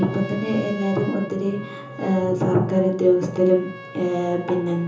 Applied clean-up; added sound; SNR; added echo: none; Trumpet; 18 dB; reverberation time 0.6 s.